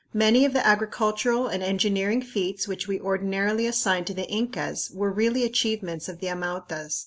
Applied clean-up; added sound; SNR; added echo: none; none; none; none.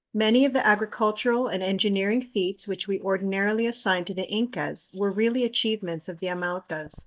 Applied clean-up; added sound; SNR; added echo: neural mask model DeepFilterNet 3.